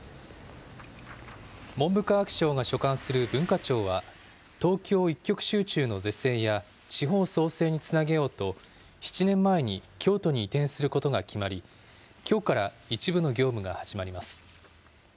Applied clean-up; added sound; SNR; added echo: none; none; none; none.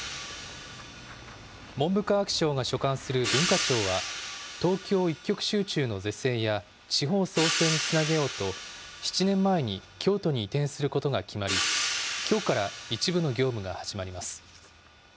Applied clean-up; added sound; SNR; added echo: none; Hi-hat; 7 dB; none.